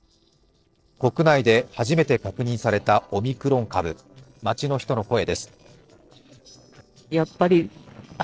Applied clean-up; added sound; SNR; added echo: neural separator model SepFormer DNS4.